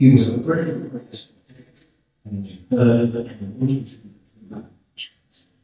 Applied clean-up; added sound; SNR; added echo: neural mask model DeepFilterNet 3.